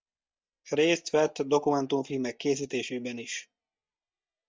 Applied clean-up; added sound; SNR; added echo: neural mask model DeepFilterNet 3.